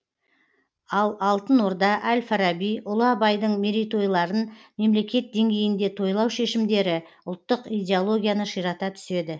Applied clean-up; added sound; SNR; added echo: none; none; none; none.